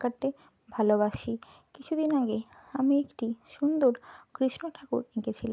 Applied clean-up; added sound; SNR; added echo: none; none; none; none.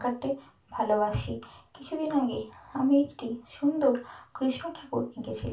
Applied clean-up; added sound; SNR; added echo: none; none; none; reverberation time 0.3 s.